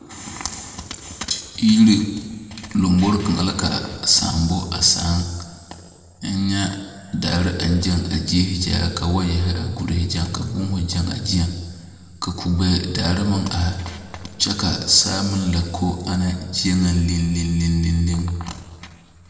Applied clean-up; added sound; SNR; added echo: none; none; none; reverberation time 2.0 s.